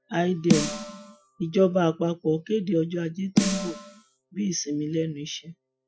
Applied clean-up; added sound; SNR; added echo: classical method Wiener filter.